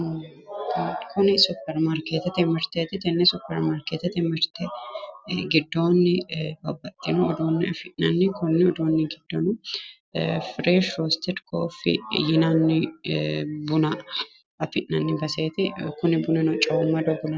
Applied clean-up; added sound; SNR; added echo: none; none; none; none.